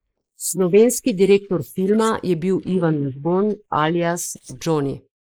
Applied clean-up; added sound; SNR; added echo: neural mask model Resemble Enhance denoiser.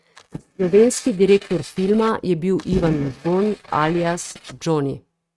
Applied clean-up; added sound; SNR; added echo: neural mask model RNNoise.